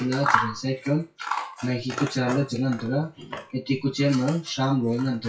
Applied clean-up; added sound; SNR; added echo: classical method WPE with log-MMSE.